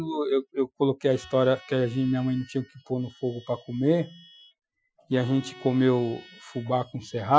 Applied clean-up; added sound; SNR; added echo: classical method Wiener filter.